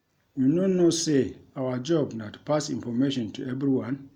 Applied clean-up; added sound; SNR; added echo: none; none; none; none.